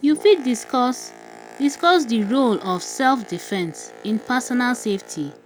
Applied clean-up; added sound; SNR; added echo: none; Boat, Water vehicle; 20 dB; none.